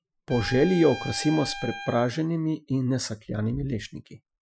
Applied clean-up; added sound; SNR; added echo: classical method Wiener filter.